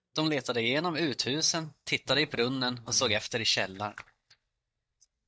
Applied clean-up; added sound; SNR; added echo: neural mask model DeepFilterNet 3.